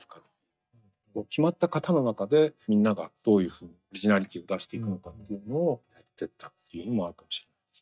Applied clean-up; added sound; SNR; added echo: neural mask model DeepFilterNet 3.